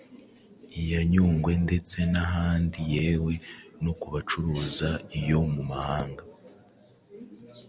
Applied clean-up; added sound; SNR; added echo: none; none; none; none.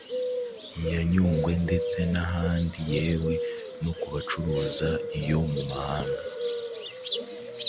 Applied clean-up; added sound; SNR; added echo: none; Bird; 4 dB; none.